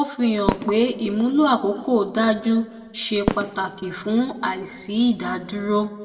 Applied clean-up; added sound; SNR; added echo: none; Fireworks; 11 dB; reverberation time 1.0 s.